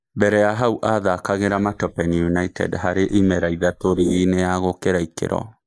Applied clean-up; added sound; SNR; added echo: neural mask model Resemble Enhance denoiser.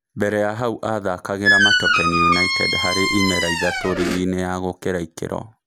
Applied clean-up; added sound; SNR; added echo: none; Squeak; -4 dB; none.